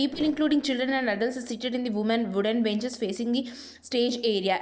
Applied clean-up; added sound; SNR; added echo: neural separator model SepFormer DNS4.